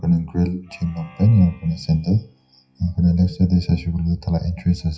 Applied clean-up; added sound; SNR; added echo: classical method WPE with log-MMSE.